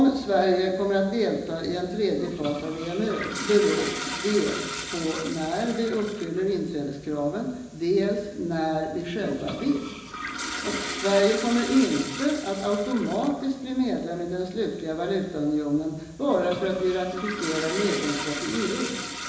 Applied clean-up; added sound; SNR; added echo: none; Toilet flush; 10 dB; reverberation time 1.0 s.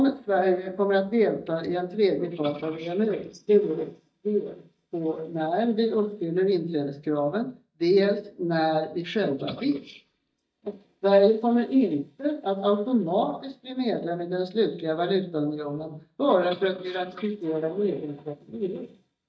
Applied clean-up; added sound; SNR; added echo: neural mask model DeepFilterNet 3.